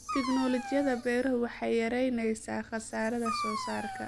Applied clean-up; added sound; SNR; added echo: none; Dog; 9 dB; none.